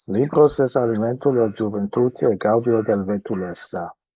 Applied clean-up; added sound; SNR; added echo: neural mask model Resemble Enhance denoiser.